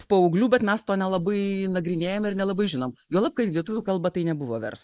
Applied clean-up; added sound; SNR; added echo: neural mask model Resemble Enhance denoiser.